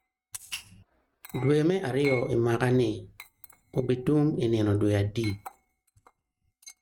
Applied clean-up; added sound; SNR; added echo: neural mask model RNNoise.